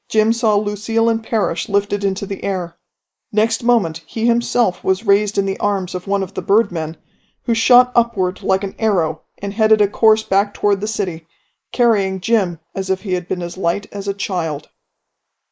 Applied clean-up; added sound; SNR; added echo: neural mask model Resemble Enhance denoiser.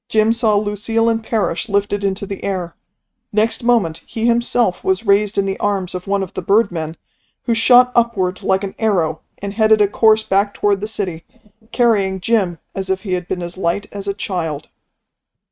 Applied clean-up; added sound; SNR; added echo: neural mask model RNNoise.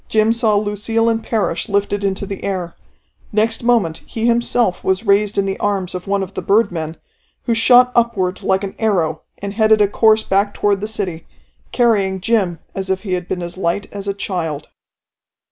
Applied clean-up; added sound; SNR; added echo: none; none; none; none.